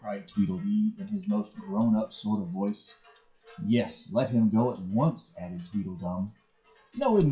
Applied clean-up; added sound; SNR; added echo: classical method WPE with log-MMSE.